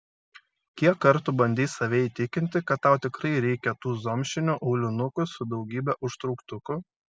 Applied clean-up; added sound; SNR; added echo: none; none; none; none.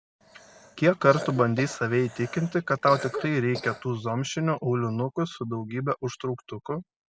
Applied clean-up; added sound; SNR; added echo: none; Cough; 13 dB; none.